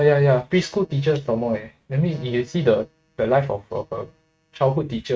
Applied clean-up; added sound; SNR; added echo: neural mask model RNNoise.